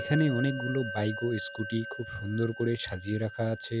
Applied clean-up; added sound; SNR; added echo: none; Musical instrument; 10 dB; none.